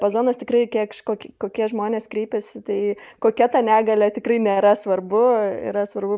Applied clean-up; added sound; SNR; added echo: none; none; none; none.